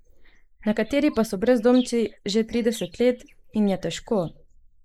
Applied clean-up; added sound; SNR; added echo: neural mask model Resemble Enhance denoiser.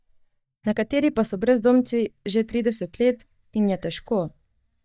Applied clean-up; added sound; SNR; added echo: neural mask model DeepFilterNet 3.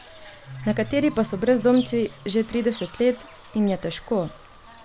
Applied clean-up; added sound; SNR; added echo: none; Bird / Fowl; 17 dB; none.